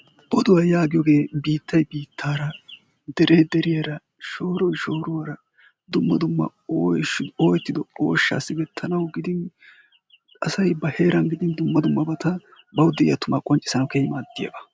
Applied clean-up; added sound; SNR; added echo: none; none; none; none.